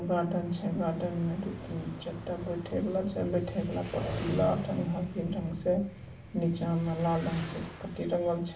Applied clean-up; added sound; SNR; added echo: none; Engine; 12 dB; reverberation time 0.3 s.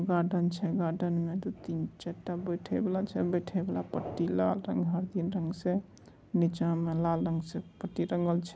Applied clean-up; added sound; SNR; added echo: none; none; none; none.